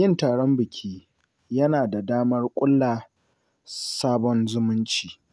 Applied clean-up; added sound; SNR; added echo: none; none; none; none.